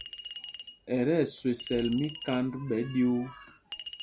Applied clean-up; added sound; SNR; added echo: none; Chink, clink; 15 dB; none.